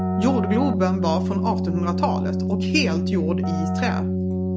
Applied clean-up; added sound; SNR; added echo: none; Keyboard (musical); -3 dB; none.